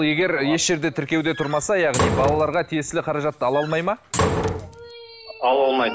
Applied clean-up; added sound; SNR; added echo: none; Slam; 5 dB; none.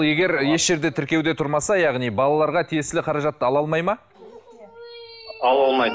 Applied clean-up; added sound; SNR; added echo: none; none; none; none.